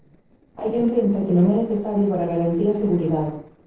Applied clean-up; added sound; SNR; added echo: neural separator model SepFormer DNS4.